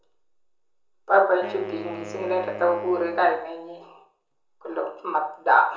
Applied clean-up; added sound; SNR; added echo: none; Wind instrument, woodwind instrument; 15 dB; reverberation time 0.6 s.